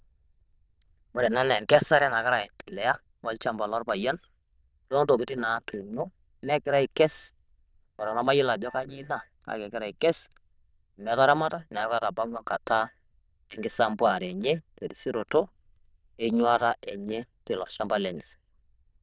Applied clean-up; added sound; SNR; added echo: neural diffusion model UNIVERSE++.